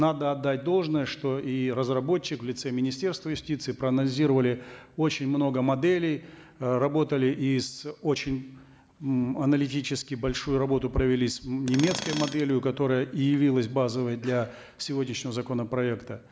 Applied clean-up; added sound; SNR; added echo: none; Tools; 10 dB; none.